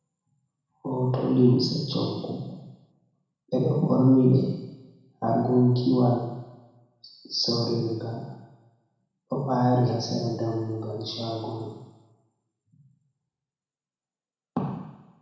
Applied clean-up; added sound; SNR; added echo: none; none; none; reverberation time 1.1 s.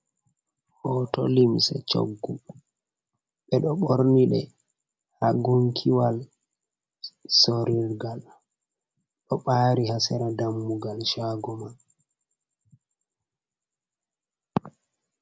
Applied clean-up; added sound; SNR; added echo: none; none; none; none.